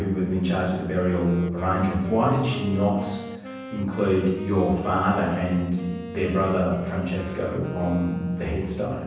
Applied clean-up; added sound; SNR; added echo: none; Wind instrument, woodwind instrument; 15 dB; reverberation time 1.1 s.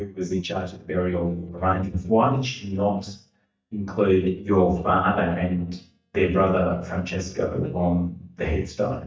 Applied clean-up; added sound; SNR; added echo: neural mask model DeepFilterNet 3.